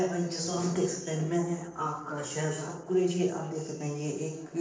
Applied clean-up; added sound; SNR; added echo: neural separator model SepFormer DNS4.